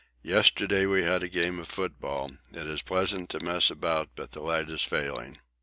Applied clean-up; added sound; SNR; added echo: none; none; none; none.